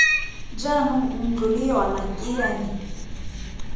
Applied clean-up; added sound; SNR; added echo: none; Cat; 2 dB; reverberation time 0.9 s.